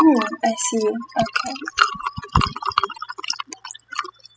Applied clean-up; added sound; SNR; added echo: classical method spectral subtraction.